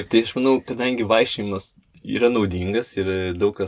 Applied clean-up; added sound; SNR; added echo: none; none; none; none.